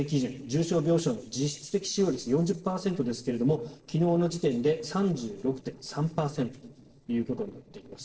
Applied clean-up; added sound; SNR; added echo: neural separator model SepFormer DNS4.